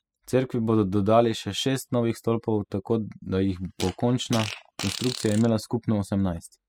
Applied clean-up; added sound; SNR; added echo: classical method spectral subtraction.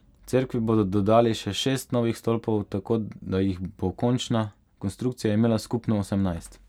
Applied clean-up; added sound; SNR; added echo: none; none; none; none.